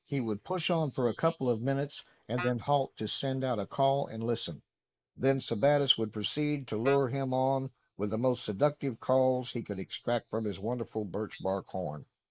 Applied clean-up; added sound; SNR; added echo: neural mask model Resemble Enhance denoiser.